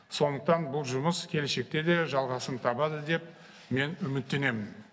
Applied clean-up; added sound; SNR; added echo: none; none; none; none.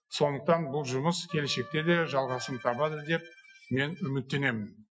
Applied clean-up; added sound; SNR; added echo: classical method Wiener filter.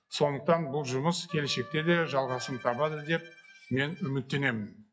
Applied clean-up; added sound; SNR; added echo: classical method log-MMSE.